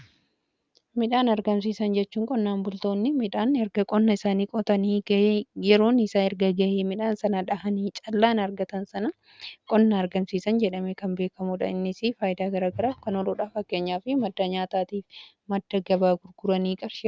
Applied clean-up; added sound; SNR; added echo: none; none; none; none.